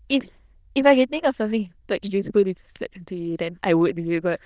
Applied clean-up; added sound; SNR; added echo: neural diffusion model UNIVERSE++.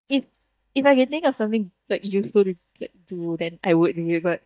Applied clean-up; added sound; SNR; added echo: neural mask model DeepFilterNet 3.